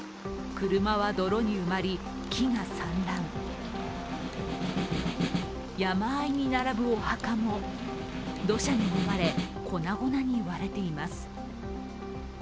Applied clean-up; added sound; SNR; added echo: none; Snare drum; 6 dB; none.